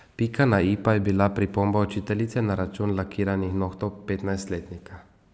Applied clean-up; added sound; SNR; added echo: none; none; none; none.